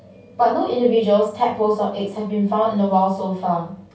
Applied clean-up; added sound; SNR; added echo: none; none; none; reverberation time 0.2 s.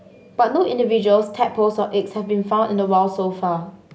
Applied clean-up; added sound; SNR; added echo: none; none; none; none.